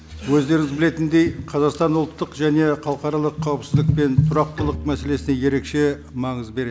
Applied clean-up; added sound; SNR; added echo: none; Bowed string instrument; 18 dB; none.